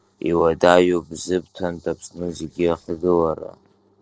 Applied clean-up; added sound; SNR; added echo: neural separator model SepFormer DNS4.